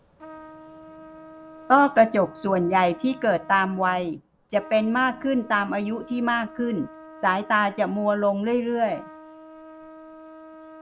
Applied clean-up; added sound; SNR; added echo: none; Trumpet; 20 dB; none.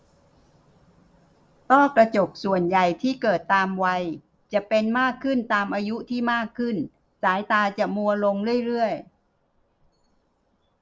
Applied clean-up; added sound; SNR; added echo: none; none; none; none.